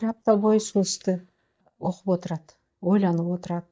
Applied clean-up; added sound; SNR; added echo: neural mask model DeepFilterNet 3.